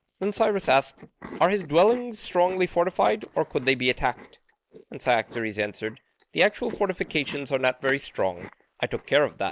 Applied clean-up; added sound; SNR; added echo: neural mask model Resemble Enhance denoiser.